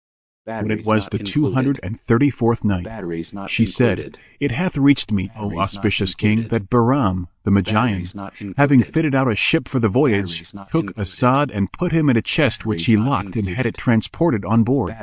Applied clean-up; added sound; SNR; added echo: neural mask model DeepFilterNet 3.